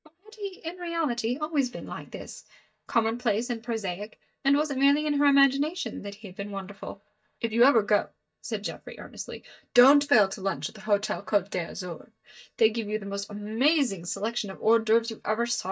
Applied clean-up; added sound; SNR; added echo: neural mask model DeepFilterNet 3.